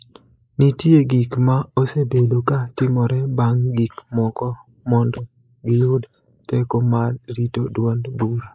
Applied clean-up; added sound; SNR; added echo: neural mask model Resemble Enhance denoiser.